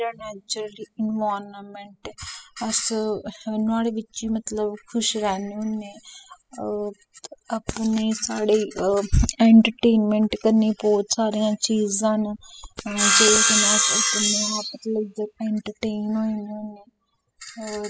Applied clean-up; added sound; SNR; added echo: classical method spectral subtraction.